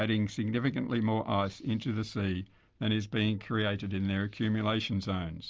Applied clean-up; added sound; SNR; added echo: none; none; none; none.